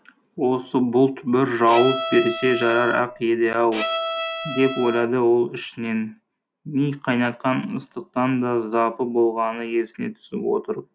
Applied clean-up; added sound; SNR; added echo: none; Bowed string instrument; 7 dB; none.